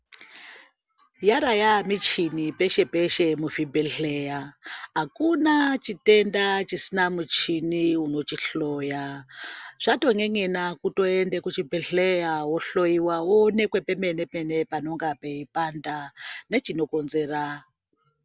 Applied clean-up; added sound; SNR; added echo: none; none; none; none.